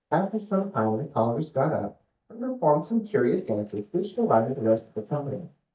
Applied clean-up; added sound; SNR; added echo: neural mask model DeepFilterNet 3.